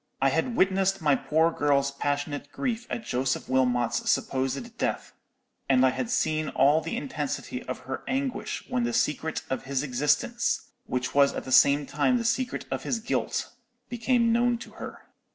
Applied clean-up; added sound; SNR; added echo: none; none; none; none.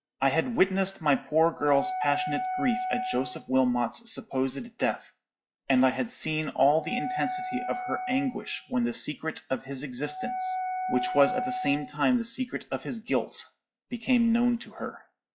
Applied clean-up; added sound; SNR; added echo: classical method log-MMSE.